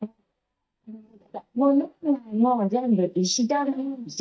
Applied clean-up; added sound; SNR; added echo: neural mask model DeepFilterNet 3.